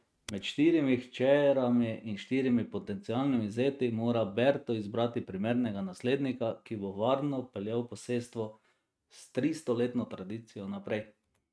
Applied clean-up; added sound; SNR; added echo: neural mask model RNNoise.